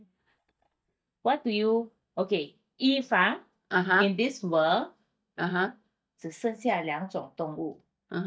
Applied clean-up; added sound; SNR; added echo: neural mask model DeepFilterNet 3.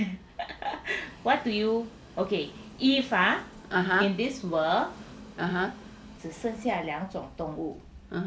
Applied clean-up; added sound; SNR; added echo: none; Train; 19 dB; none.